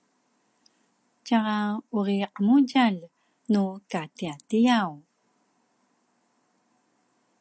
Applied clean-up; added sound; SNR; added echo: none; none; none; none.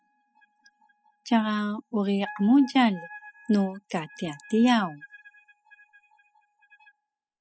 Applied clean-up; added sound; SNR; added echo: classical method spectral subtraction.